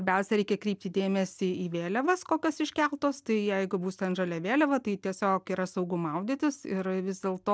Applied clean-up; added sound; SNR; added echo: none; none; none; none.